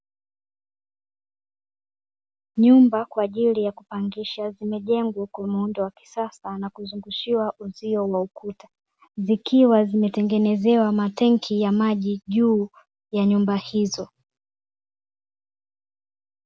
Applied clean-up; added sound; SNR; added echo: none; none; none; none.